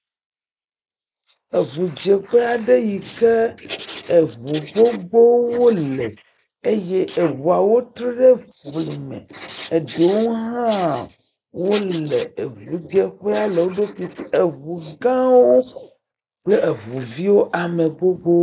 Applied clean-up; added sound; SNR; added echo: neural mask model Resemble Enhance denoiser.